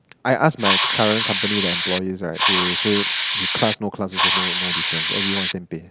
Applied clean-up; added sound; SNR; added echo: none; Hiss; -3 dB; none.